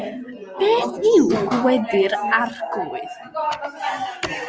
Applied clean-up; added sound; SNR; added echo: none; none; none; none.